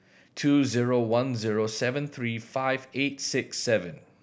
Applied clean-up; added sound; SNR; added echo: none; none; none; none.